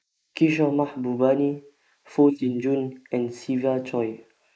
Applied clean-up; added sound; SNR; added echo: neural mask model Resemble Enhance denoiser.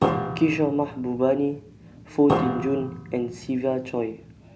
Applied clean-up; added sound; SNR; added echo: none; Piano; 5 dB; none.